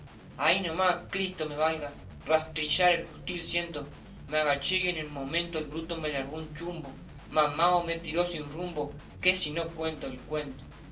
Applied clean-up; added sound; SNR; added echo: none; Guitar; 17 dB; reverberation time 0.3 s.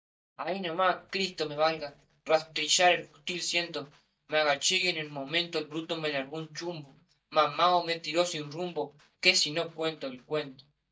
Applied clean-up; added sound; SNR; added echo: neural mask model DeepFilterNet 3.